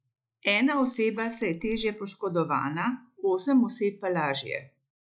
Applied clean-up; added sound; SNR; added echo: neural mask model Resemble Enhance denoiser.